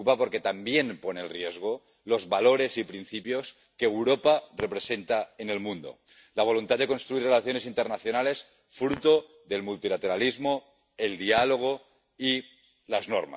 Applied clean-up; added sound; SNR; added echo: none; Chink, clink; 17 dB; none.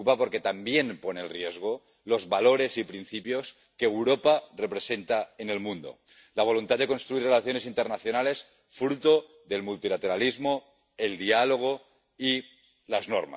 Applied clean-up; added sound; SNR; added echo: none; none; none; none.